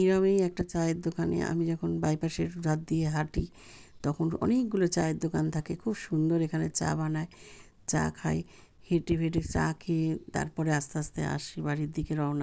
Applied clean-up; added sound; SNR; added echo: none; none; none; none.